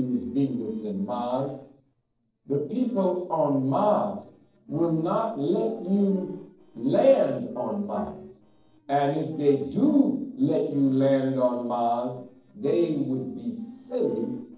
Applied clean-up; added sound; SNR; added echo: neural separator model SepFormer DNS4.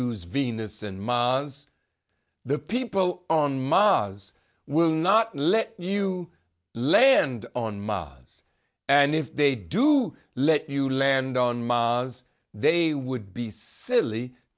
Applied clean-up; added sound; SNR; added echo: none; none; none; none.